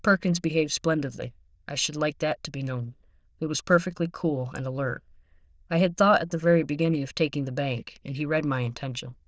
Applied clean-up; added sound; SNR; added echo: neural diffusion model UNIVERSE++.